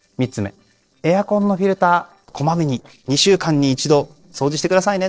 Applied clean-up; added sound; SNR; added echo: neural separator model SepFormer DNS4.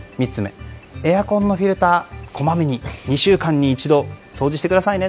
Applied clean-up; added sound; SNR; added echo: none; none; none; none.